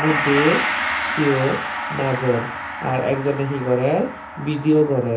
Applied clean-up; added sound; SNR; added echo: none; Gong; 5 dB; reverberation time 0.3 s.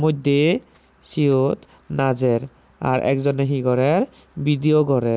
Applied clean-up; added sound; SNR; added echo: none; none; none; none.